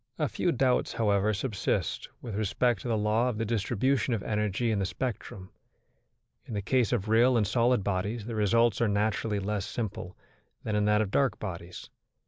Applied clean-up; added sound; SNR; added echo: none; none; none; none.